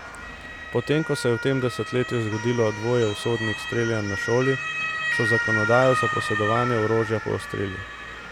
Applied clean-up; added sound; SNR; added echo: none; Motor vehicle (road) / Siren; 4 dB; none.